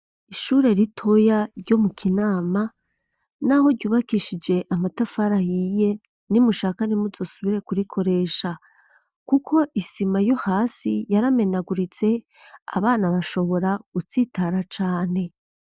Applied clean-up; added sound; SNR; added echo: neural mask model DeepFilterNet 3.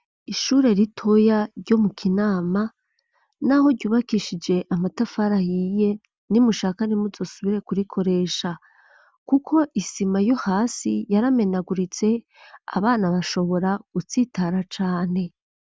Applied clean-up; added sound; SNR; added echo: none; none; none; none.